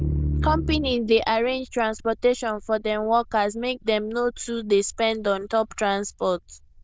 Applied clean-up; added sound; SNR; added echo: neural diffusion model UNIVERSE++.